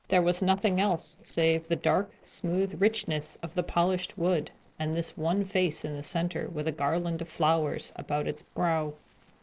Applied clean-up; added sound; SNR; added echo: neural separator model SepFormer DNS4.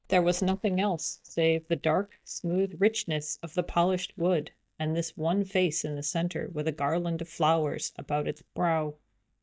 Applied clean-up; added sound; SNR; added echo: neural mask model DeepFilterNet 3.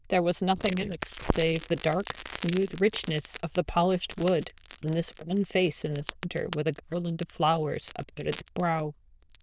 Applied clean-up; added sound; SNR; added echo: neural diffusion model UNIVERSE++.